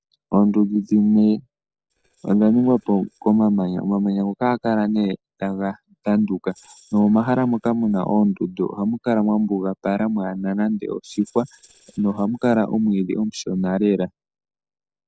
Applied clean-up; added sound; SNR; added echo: neural separator model SepFormer DNS4.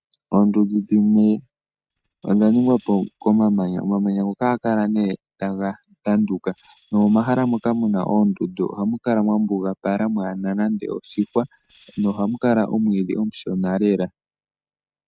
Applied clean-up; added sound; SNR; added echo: neural mask model RNNoise.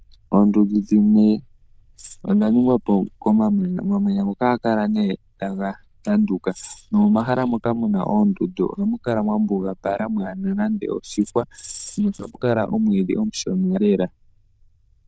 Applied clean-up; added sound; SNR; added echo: neural diffusion model UNIVERSE++.